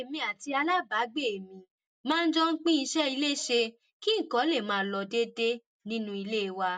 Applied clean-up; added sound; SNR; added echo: none; none; none; none.